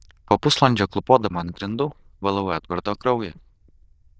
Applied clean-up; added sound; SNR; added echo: neural diffusion model UNIVERSE++.